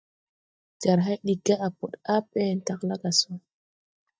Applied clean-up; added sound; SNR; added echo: neural mask model DeepFilterNet 3.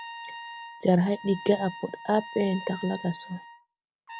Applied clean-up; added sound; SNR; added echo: none; Trumpet; 14 dB; none.